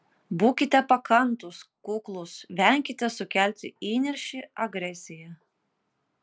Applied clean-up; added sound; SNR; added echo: none; none; none; none.